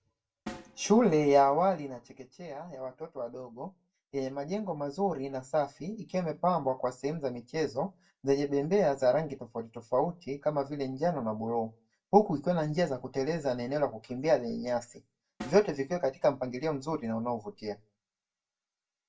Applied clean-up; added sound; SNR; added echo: none; Snare drum; 19 dB; reverberation time 0.2 s.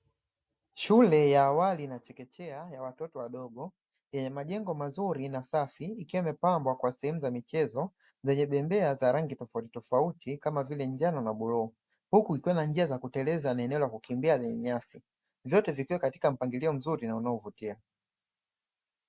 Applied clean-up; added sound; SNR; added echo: none; none; none; none.